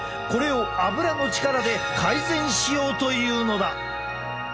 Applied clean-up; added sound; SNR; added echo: none; Piano; 4 dB; none.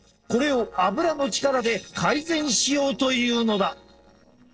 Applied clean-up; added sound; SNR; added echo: neural separator model SepFormer DNS4.